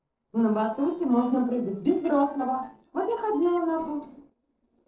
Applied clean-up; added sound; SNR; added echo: neural separator model SepFormer DNS4.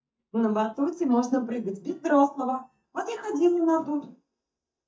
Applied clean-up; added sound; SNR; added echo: neural mask model DeepFilterNet 3.